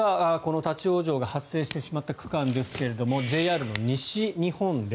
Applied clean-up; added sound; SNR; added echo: none; Scissors; 18 dB; none.